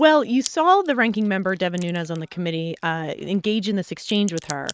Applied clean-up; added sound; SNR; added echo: neural mask model RNNoise.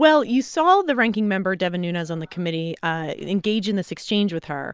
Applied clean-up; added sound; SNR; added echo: none; none; none; none.